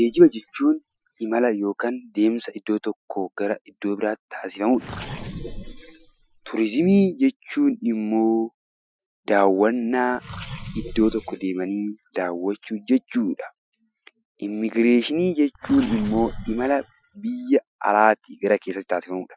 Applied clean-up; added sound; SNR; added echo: classical method Wiener filter.